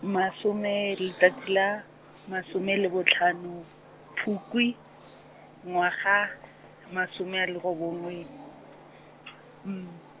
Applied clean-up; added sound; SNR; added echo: none; none; none; none.